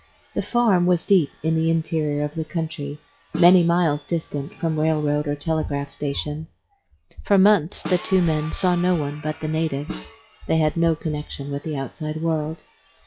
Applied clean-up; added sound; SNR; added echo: classical method log-MMSE.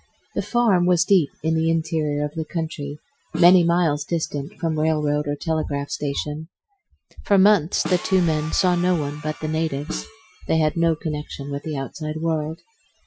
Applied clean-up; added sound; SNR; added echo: classical method Wiener filter.